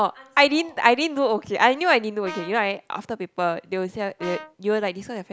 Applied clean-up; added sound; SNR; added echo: none; Brass instrument; 16 dB; none.